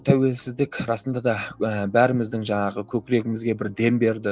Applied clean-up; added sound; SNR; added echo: none; none; none; none.